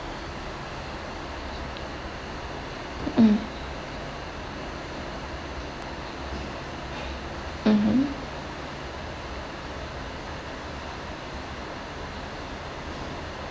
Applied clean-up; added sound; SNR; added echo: none; none; none; none.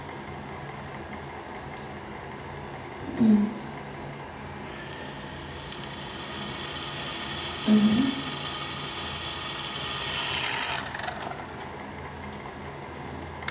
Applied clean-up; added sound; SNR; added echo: none; Drill; 3 dB; reverberation time 0.8 s.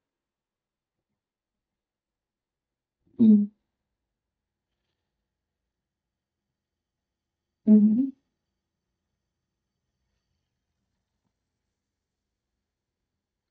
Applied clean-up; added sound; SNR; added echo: neural mask model DeepFilterNet 3.